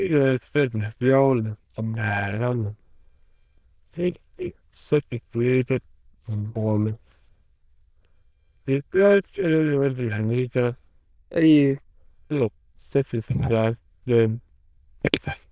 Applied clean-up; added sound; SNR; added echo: neural diffusion model UNIVERSE++.